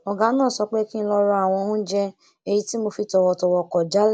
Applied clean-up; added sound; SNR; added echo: none; none; none; none.